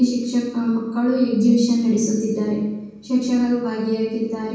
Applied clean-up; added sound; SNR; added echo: none; none; none; reverberation time 1.2 s.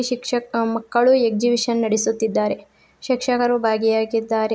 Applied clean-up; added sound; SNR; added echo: none; none; none; none.